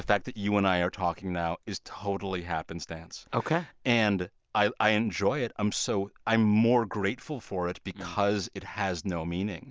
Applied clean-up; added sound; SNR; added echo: none; none; none; none.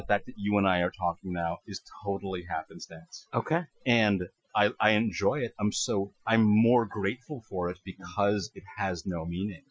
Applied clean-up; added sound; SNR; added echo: classical method Wiener filter.